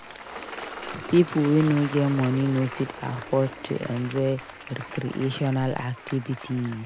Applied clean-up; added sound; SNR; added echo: none; Engine + Applause; 13 dB; none.